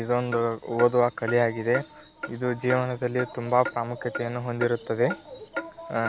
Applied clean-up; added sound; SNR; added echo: none; Clock; 12 dB; none.